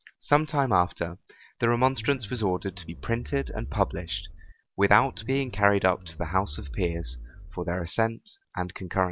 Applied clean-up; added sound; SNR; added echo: none; Zipper (clothing); 11 dB; none.